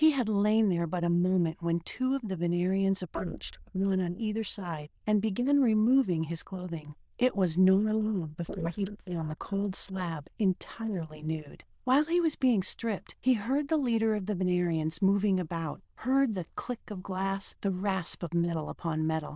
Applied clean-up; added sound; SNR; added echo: neural diffusion model UNIVERSE++.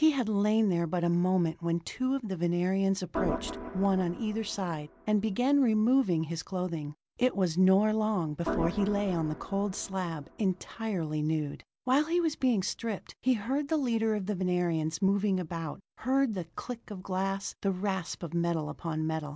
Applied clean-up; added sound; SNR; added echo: none; Organ; 10 dB; none.